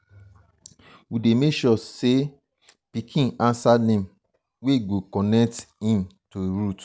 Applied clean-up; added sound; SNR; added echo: none; none; none; none.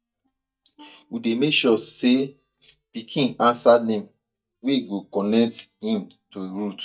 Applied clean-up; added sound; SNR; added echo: neural mask model DeepFilterNet 3.